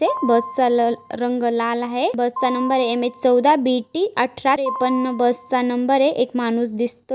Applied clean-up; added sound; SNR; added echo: none; Piano; 14 dB; none.